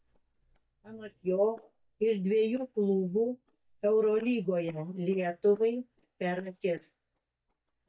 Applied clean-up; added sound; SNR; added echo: neural mask model DeepFilterNet 3.